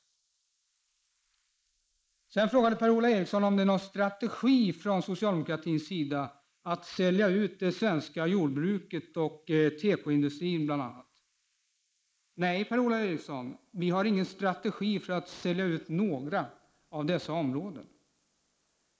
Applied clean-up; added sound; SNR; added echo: neural mask model Resemble Enhance denoiser.